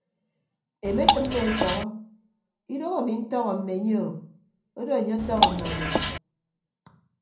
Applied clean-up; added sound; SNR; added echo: none; Drip / Water; -4 dB; reverberation time 0.6 s.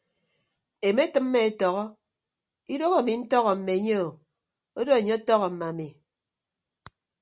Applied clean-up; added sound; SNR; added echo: none; none; none; none.